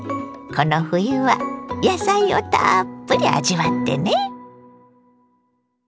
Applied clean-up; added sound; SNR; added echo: none; none; none; none.